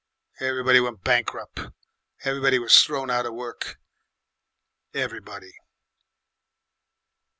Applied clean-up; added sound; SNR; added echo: none; none; none; none.